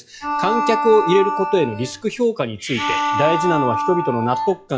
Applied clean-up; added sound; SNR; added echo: classical method log-MMSE.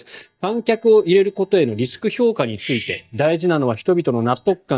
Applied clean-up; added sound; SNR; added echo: neural mask model DeepFilterNet 3.